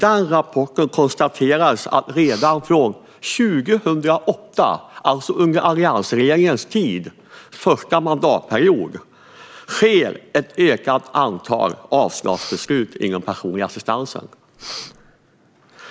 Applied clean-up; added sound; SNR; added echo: none; Breathing; 18 dB; none.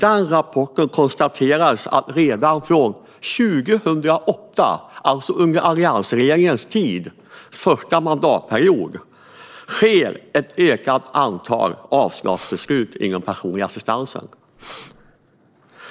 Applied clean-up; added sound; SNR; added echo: neural separator model SepFormer DNS4.